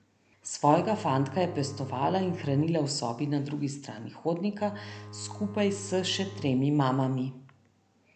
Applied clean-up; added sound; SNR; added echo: none; Bowed string instrument; 15 dB; none.